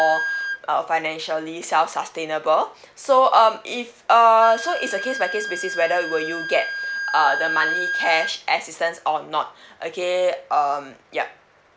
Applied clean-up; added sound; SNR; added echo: none; Wind instrument, woodwind instrument; 9 dB; none.